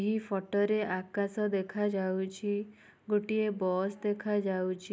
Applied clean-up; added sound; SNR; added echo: none; none; none; none.